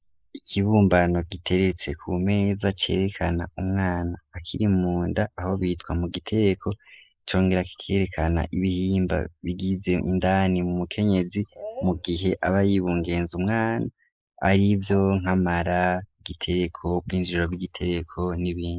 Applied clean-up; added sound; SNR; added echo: neural mask model Resemble Enhance denoiser.